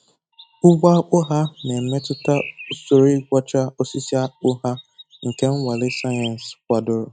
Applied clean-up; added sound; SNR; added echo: neural mask model RNNoise.